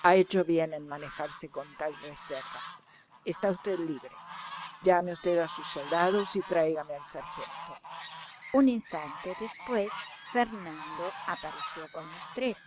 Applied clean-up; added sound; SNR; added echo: none; Fowl; 13 dB; none.